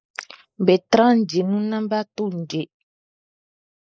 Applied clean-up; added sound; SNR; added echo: neural mask model Resemble Enhance denoiser.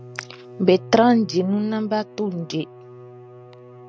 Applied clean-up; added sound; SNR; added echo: none; Bowed string instrument; 18 dB; none.